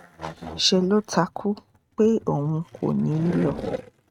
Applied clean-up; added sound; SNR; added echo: neural mask model RNNoise.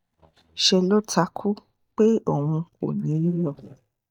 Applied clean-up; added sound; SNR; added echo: neural mask model DeepFilterNet 3.